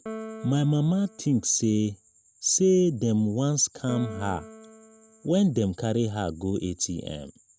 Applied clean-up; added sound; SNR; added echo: none; Piano; 18 dB; none.